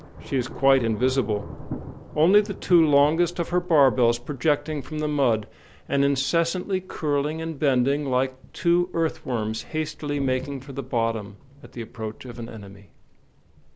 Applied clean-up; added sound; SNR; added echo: none; Thunder / Rain; 16 dB; none.